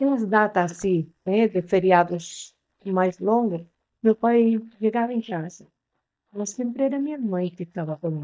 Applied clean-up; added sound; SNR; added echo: neural mask model DeepFilterNet 3.